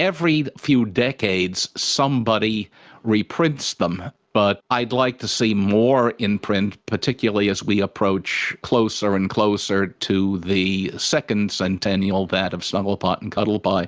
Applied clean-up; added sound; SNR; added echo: none; none; none; none.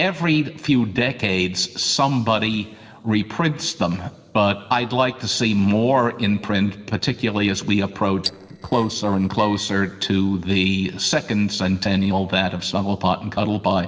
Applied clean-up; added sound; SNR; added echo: neural separator model SepFormer DNS4.